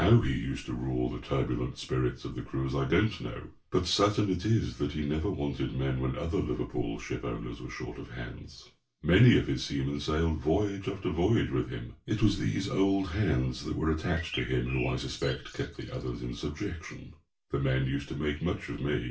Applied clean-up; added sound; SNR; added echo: none; Bird; 14 dB; reverberation time 0.3 s.